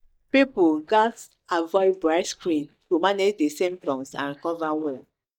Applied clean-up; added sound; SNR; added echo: neural mask model DeepFilterNet 3.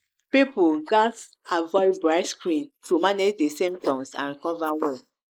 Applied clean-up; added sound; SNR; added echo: neural mask model Resemble Enhance denoiser.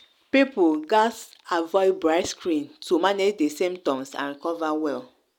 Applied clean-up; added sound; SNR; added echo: none; none; none; none.